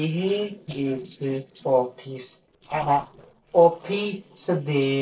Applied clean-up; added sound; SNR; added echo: neural separator model SepFormer DNS4.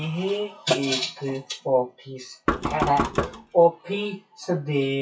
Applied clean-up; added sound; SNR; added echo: classical method WPE with log-MMSE.